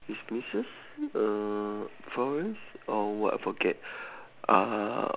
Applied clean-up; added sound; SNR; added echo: none; none; none; none.